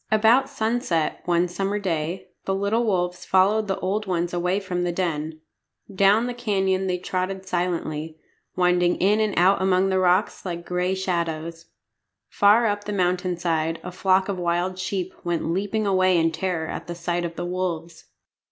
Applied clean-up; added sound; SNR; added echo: none; none; none; none.